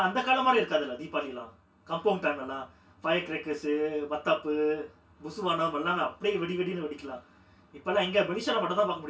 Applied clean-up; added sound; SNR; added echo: none; none; none; reverberation time 0.1 s.